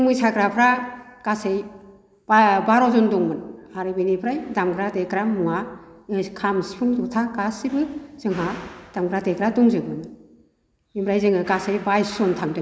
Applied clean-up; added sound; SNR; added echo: none; none; none; none.